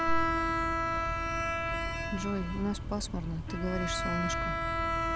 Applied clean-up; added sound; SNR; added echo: none; Bowed string instrument; -1 dB; none.